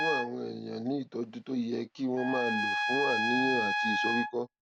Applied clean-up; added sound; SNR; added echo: none; Trumpet; 0 dB; none.